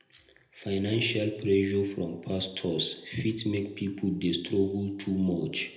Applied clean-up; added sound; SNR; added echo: none; none; none; reverberation time 0.8 s.